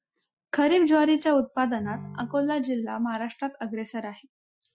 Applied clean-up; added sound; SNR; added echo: classical method Wiener filter.